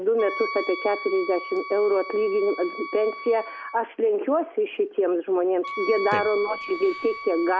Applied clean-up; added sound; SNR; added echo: none; Wind instrument, woodwind instrument; 12 dB; none.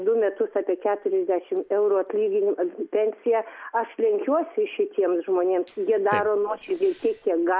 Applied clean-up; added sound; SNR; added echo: none; none; none; none.